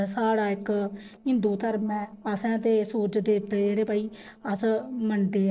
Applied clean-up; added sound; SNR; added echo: neural separator model SepFormer DNS4.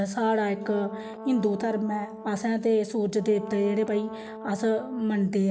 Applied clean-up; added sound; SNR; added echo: none; Brass instrument; 14 dB; none.